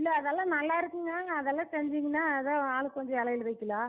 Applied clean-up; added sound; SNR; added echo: neural mask model DeepFilterNet 3.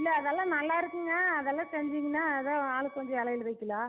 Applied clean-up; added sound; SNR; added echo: none; Wind instrument, woodwind instrument; 20 dB; none.